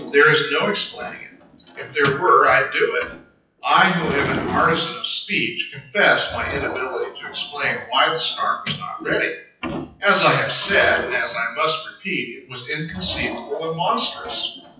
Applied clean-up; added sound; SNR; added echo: classical method WPE with log-MMSE.